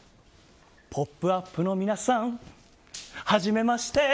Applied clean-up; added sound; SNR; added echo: none; none; none; none.